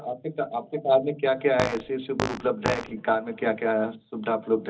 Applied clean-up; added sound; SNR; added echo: none; Fart; 4 dB; reverberation time 0.4 s.